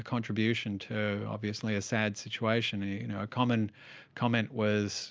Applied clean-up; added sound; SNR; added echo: none; none; none; none.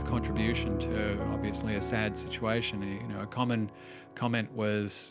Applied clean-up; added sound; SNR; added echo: none; Piano; 4 dB; none.